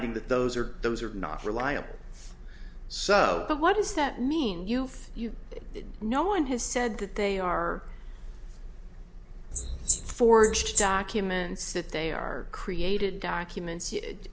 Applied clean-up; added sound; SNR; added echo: none; Wild animals; 3 dB; none.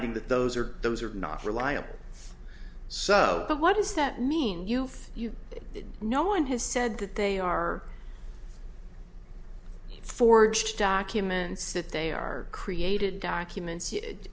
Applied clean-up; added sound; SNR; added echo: none; none; none; none.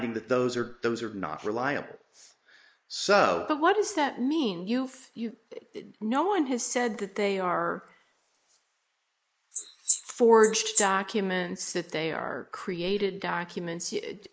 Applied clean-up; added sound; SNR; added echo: neural mask model Resemble Enhance denoiser.